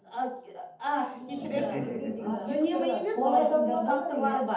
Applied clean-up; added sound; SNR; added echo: none; none; none; reverberation time 0.6 s.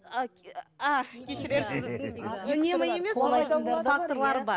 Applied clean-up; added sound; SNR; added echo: none; none; none; none.